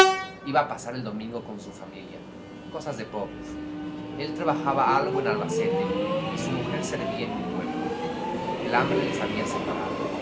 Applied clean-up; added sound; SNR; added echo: none; Train; -2 dB; none.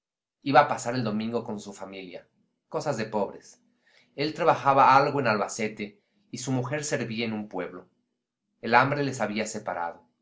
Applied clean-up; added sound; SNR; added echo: none; none; none; none.